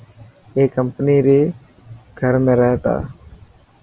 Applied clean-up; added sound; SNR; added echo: none; none; none; none.